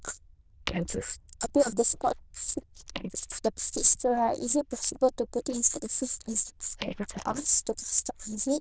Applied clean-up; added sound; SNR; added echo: neural diffusion model UNIVERSE++.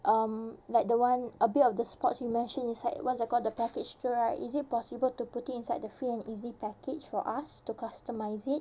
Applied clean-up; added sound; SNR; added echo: none; none; none; none.